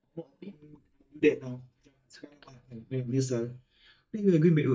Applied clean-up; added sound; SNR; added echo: neural mask model DeepFilterNet 3.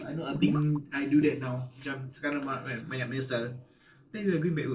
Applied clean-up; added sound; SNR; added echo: neural separator model SepFormer DNS4.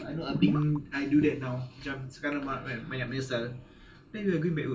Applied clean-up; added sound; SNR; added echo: none; Gurgling / Liquid; 4 dB; reverberation time 0.2 s.